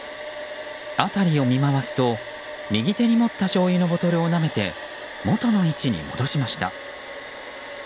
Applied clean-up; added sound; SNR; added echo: none; Domestic sounds, home sounds; 12 dB; none.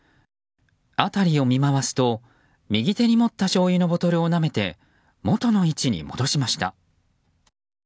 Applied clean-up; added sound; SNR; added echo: none; none; none; none.